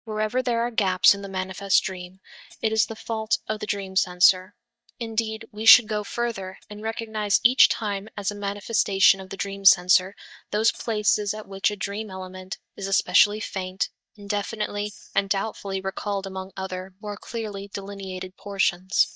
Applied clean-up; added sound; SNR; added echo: neural mask model DeepFilterNet 3.